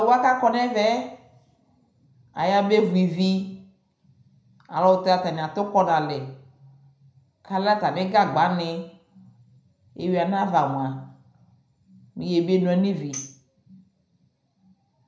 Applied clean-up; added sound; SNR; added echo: none; Tambourine; 18 dB; reverberation time 0.5 s.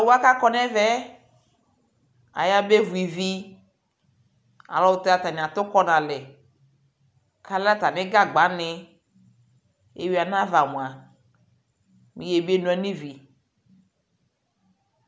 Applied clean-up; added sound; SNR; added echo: none; none; none; none.